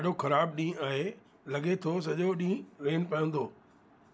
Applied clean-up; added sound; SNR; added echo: none; none; none; none.